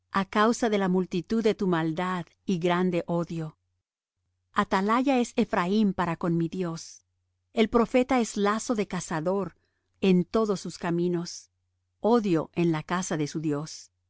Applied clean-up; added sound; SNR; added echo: none; none; none; none.